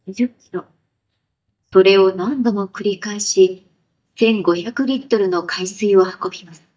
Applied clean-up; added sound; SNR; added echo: neural mask model DeepFilterNet 3.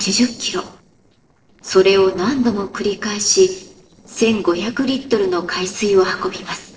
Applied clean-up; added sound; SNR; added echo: neural separator model SepFormer DNS4.